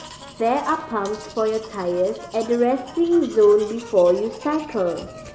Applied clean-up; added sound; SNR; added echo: none; Brass instrument + Domestic sounds, home sounds; 18 dB; none.